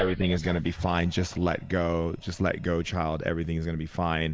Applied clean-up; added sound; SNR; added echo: neural mask model Resemble Enhance denoiser.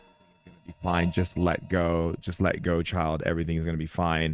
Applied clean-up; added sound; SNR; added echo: neural mask model RNNoise.